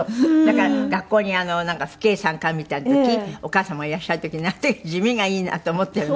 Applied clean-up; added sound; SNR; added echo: none; none; none; none.